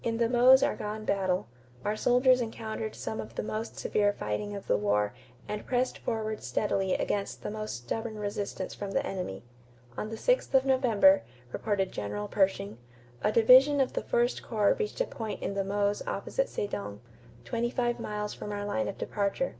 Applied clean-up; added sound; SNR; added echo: none; none; none; none.